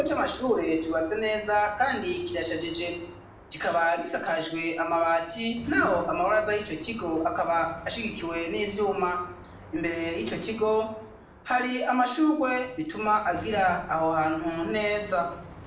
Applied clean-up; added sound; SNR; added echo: none; Sliding door; 19 dB; reverberation time 0.6 s.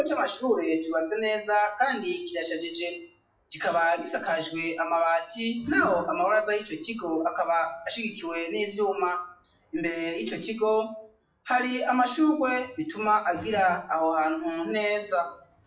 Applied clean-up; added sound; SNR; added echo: classical method WPE with log-MMSE.